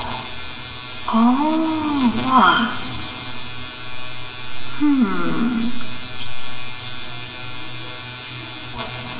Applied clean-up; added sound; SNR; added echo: none; none; none; reverberation time 1.8 s.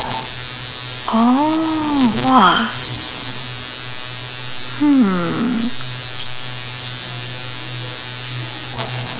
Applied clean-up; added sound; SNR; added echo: none; none; none; none.